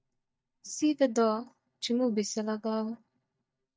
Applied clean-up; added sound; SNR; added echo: neural mask model DeepFilterNet 3.